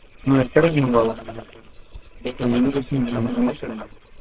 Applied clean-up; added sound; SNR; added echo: neural separator model SepFormer WHAMR!.